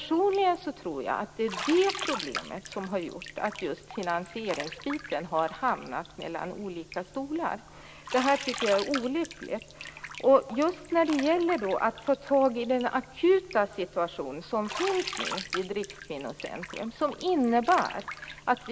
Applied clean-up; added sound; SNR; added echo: none; Bathtub (filling or washing); 12 dB; none.